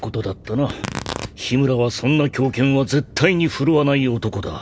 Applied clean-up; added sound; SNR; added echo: none; Tearing; 17 dB; none.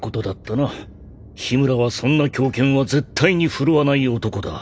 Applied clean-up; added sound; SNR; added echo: none; none; none; none.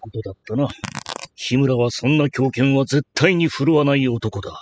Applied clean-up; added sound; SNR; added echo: classical method spectral subtraction.